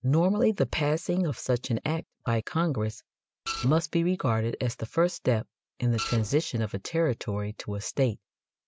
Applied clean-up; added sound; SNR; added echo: none; Printer; 8 dB; none.